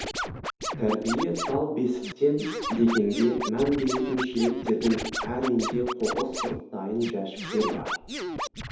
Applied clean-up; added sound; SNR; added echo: none; Scratching (performance technique); 7 dB; reverberation time 2.2 s.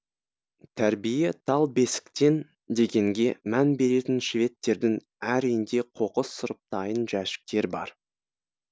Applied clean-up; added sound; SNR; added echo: none; none; none; none.